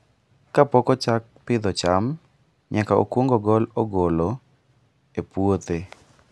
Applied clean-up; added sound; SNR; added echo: none; none; none; none.